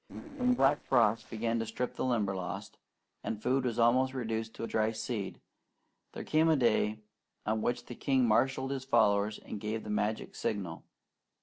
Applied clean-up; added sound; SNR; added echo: neural separator model SepFormer DNS4.